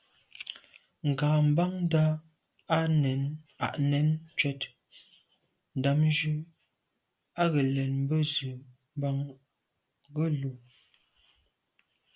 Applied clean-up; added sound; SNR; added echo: none; none; none; none.